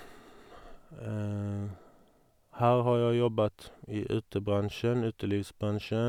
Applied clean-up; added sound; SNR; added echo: none; none; none; none.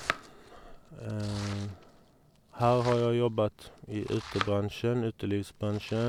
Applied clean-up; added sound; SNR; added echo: none; Domestic sounds, home sounds; 12 dB; none.